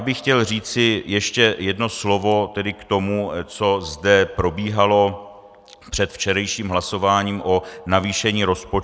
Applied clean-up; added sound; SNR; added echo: none; none; none; none.